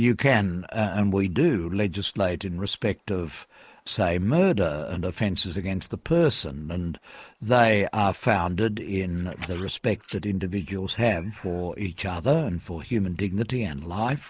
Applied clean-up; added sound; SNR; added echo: neural mask model Resemble Enhance denoiser.